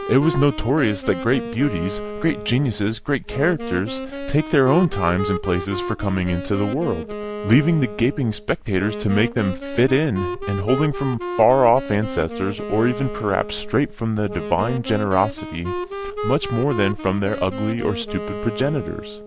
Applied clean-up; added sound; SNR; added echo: none; Wind instrument, woodwind instrument; 9 dB; none.